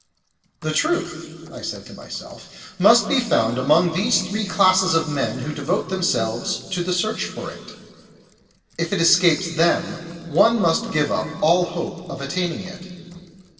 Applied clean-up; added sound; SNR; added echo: neural separator model SepFormer DNS4.